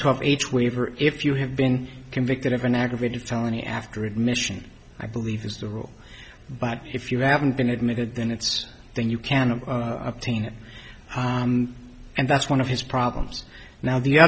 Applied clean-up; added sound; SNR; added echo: none; none; none; none.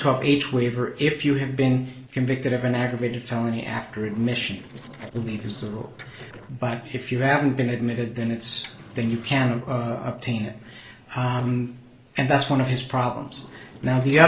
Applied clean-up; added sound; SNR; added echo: neural separator model SepFormer DNS4.